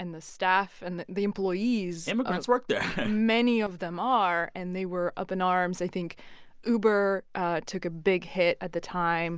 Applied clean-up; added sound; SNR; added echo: none; none; none; none.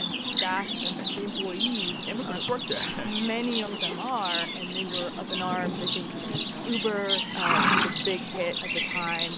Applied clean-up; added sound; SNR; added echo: none; Livestock, farm animals, working animals; -4 dB; none.